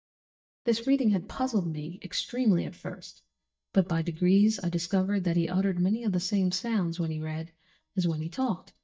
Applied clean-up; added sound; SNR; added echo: neural mask model DeepFilterNet 3.